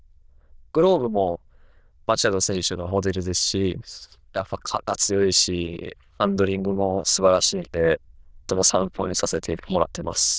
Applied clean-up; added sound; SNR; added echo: neural diffusion model UNIVERSE++.